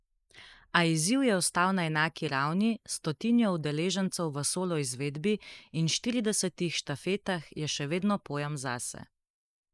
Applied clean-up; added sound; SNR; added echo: neural mask model Resemble Enhance denoiser.